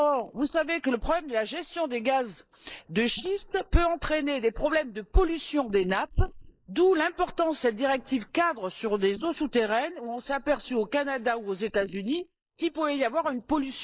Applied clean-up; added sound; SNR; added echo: neural mask model Resemble Enhance denoiser.